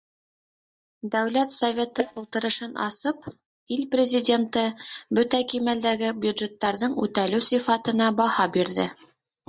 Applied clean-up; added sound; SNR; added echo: neural mask model DeepFilterNet 3.